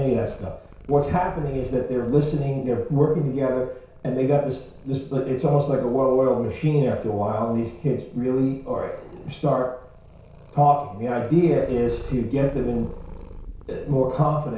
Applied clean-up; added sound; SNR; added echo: none; Purr; 17 dB; reverberation time 0.6 s.